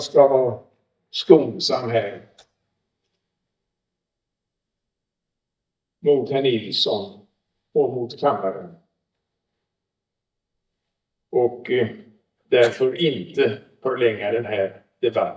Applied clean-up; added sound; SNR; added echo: neural mask model DeepFilterNet 3.